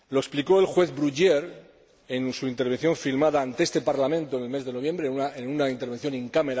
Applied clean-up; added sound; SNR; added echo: none; none; none; none.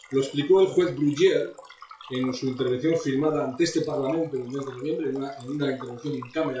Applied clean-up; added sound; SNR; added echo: classical method WPE with log-MMSE.